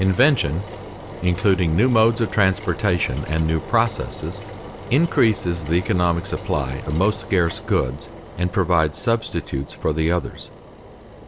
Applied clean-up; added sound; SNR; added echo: none; Engine; 14 dB; none.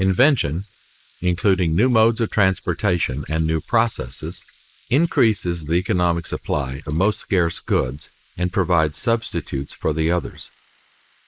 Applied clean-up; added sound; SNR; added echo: neural mask model Resemble Enhance denoiser.